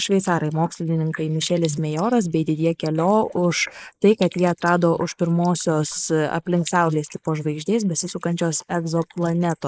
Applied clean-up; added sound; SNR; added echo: neural mask model Resemble Enhance denoiser.